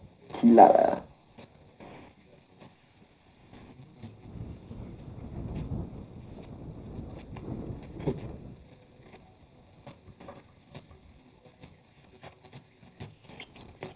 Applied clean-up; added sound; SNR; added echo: none; Thunder; 14 dB; reverberation time 0.4 s.